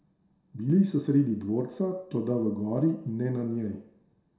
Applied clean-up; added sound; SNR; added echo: none; none; none; reverberation time 0.5 s.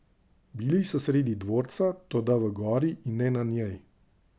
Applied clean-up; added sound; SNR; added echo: none; none; none; none.